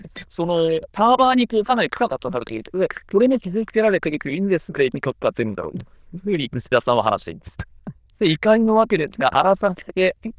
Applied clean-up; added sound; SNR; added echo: neural diffusion model UNIVERSE++.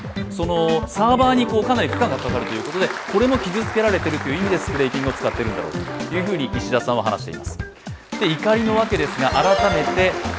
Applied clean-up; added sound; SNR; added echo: none; Applause; 12 dB; none.